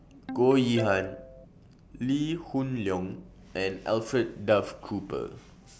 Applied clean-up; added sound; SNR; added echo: none; Ringtone; 15 dB; none.